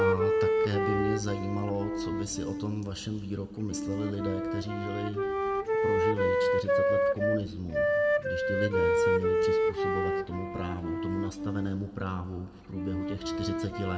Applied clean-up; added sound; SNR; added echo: none; Wind instrument, woodwind instrument; -5 dB; reverberation time 1.0 s.